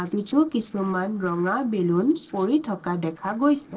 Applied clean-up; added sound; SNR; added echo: neural separator model SepFormer DNS4.